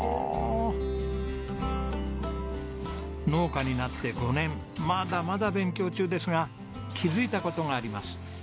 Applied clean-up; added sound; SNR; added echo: none; none; none; none.